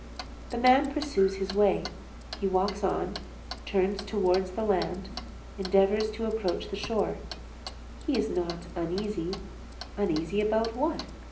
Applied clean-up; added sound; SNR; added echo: none; Clock; 12 dB; reverberation time 0.5 s.